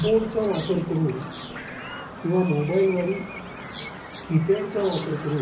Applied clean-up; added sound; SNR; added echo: none; Bird vocalization, bird call, bird song; 6 dB; reverberation time 0.5 s.